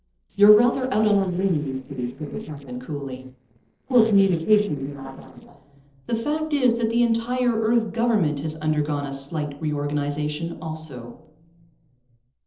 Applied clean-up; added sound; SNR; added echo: neural separator model SepFormer DNS4.